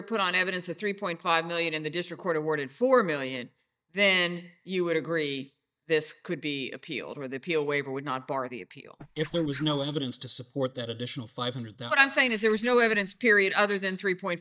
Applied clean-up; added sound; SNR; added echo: neural mask model DeepFilterNet 3.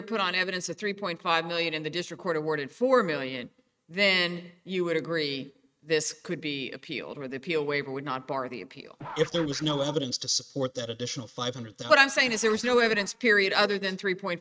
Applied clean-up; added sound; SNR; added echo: neural mask model RNNoise.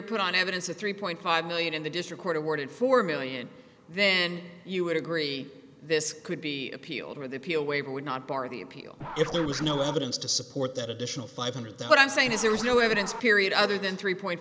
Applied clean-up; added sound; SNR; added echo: none; Scratching (performance technique); 14 dB; none.